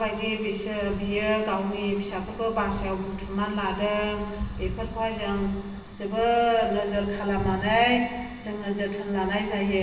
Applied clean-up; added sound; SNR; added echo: none; none; none; reverberation time 1.4 s.